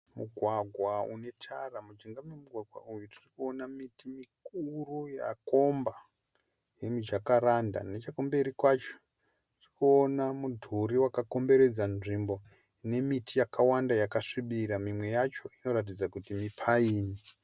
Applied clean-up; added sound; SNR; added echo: none; none; none; none.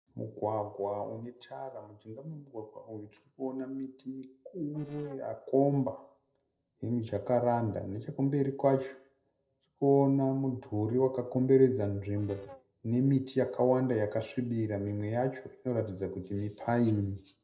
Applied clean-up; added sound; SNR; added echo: neural separator model SepFormer DNS4.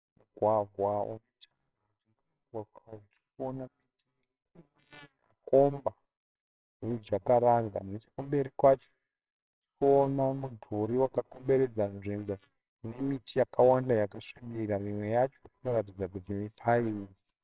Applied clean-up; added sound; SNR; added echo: neural separator model SepFormer WHAMR!.